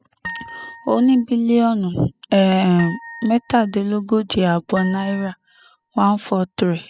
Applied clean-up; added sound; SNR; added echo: classical method spectral subtraction.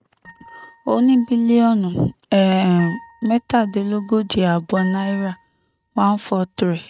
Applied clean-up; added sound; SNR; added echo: neural mask model RNNoise.